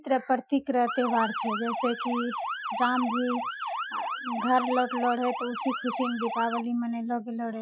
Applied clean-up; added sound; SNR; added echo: classical method Wiener filter.